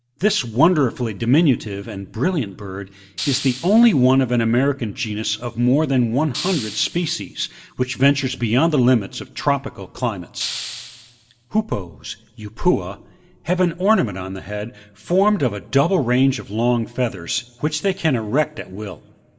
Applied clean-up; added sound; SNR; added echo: none; Hiss; 12 dB; reverberation time 0.5 s.